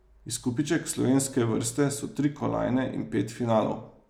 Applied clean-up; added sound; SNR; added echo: none; none; none; none.